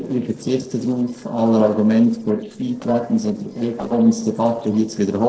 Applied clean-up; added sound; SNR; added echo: neural separator model SepFormer DNS4.